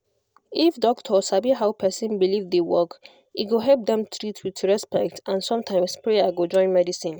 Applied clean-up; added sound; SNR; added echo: none; none; none; none.